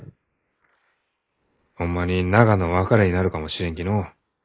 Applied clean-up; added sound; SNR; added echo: neural mask model Resemble Enhance denoiser.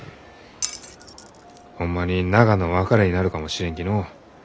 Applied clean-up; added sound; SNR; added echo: none; Glass; 13 dB; none.